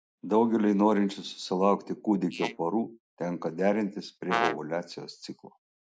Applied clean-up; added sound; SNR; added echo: neural mask model Resemble Enhance denoiser.